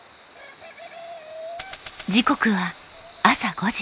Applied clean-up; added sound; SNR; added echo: none; Chicken, rooster; 17 dB; none.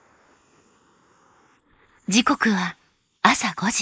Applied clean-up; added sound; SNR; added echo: neural mask model Resemble Enhance denoiser.